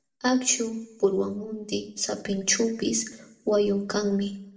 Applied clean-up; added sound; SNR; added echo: none; none; none; reverberation time 0.5 s.